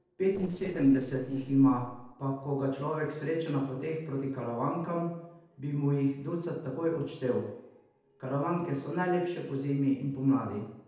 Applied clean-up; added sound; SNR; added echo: neural separator model SepFormer DNS4.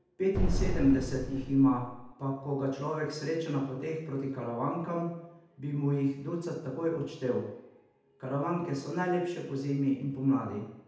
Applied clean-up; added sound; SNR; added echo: none; Boom; 0 dB; reverberation time 0.8 s.